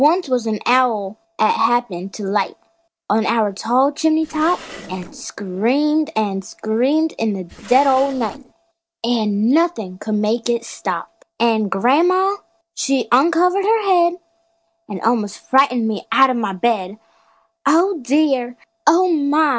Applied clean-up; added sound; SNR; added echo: neural separator model SepFormer DNS4.